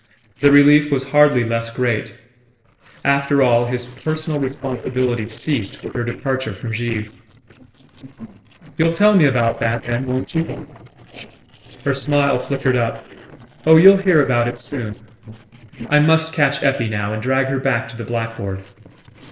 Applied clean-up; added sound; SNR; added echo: neural separator model SepFormer DNS4.